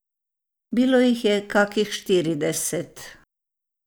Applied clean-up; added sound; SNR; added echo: none; none; none; none.